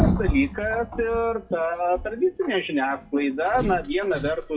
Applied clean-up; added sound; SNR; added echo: classical method WPE with log-MMSE.